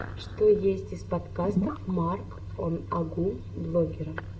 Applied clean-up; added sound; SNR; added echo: none; Gurgling / Liquid; 5 dB; reverberation time 0.5 s.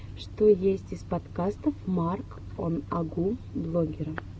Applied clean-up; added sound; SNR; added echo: none; none; none; none.